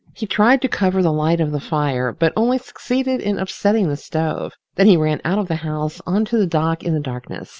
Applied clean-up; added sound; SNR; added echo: none; none; none; none.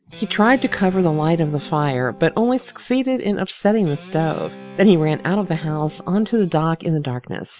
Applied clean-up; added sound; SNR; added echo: none; Guitar; 19 dB; none.